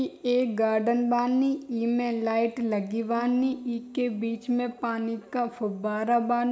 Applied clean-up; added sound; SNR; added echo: none; Marimba, xylophone / Wood; 19 dB; none.